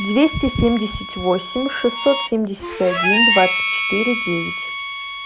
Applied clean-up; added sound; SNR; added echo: none; Harmonica; 3 dB; none.